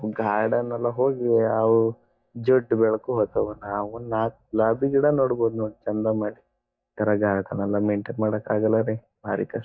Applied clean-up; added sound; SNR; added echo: neural mask model DeepFilterNet 3.